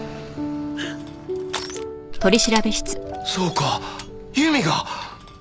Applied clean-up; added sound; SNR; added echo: none; Crushing; 16 dB; none.